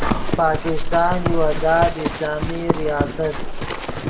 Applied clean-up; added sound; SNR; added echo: none; Livestock, farm animals, working animals; 0 dB; reverberation time 1.2 s.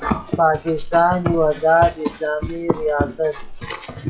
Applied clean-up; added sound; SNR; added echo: classical method WPE with log-MMSE.